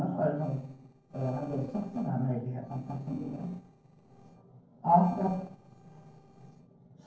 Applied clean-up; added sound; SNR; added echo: neural separator model SepFormer DNS4.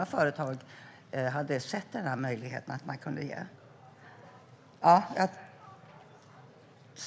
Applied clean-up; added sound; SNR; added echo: none; none; none; none.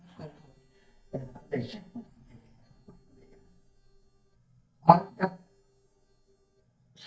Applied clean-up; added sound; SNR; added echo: neural mask model DeepFilterNet 3.